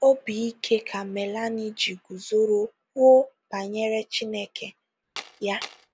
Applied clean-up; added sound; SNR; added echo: none; Tools; 15 dB; none.